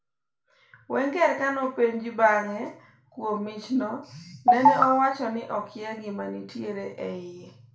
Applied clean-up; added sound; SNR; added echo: none; none; none; reverberation time 0.4 s.